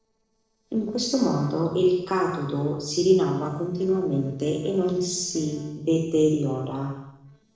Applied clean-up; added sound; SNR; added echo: neural separator model SepFormer DNS4.